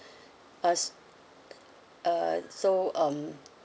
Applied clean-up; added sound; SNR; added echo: none; none; none; none.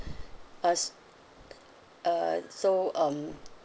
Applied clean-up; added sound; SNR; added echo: none; Thump, thud; 15 dB; none.